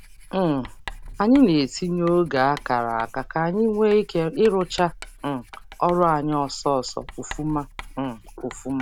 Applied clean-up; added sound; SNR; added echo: none; Writing; 18 dB; none.